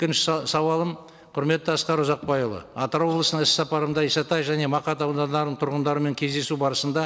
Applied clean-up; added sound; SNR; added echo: none; none; none; none.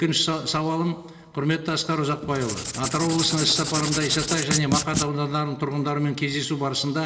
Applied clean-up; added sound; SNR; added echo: none; Writing; 4 dB; reverberation time 1.6 s.